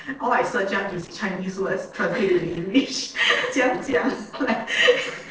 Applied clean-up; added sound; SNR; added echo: neural separator model SepFormer DNS4.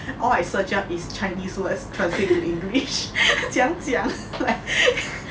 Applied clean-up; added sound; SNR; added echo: none; none; none; none.